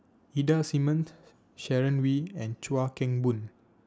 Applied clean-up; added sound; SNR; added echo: none; none; none; none.